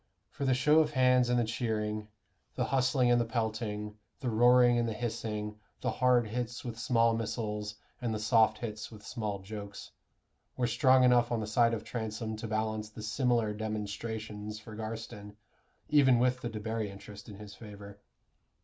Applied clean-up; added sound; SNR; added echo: none; none; none; none.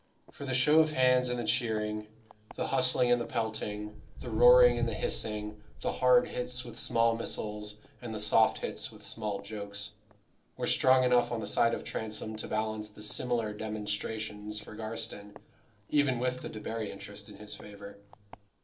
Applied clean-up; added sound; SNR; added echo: none; Walk, footsteps; 15 dB; reverberation time 0.2 s.